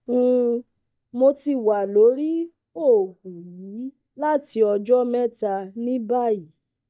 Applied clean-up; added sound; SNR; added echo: neural mask model DeepFilterNet 3.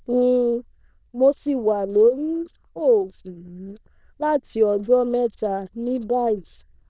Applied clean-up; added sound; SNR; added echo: neural diffusion model UNIVERSE++.